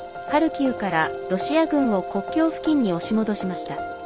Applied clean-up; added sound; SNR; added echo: none; Insect; 3 dB; none.